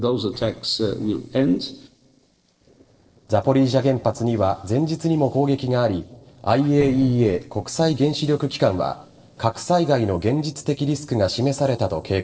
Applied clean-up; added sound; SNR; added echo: neural separator model SepFormer DNS4.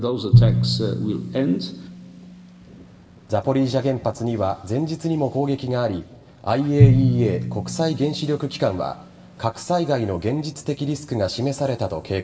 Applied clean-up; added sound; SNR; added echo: none; Drum; 1 dB; reverberation time 2.9 s.